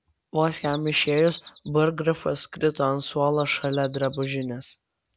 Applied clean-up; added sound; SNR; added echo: none; Bird vocalization, bird call, bird song; 19 dB; none.